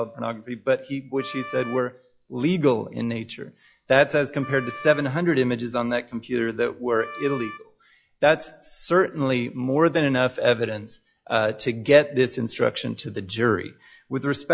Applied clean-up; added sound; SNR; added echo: classical method log-MMSE.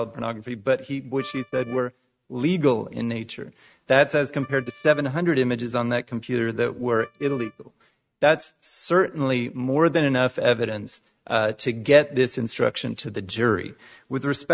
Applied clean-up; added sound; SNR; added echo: neural mask model RNNoise.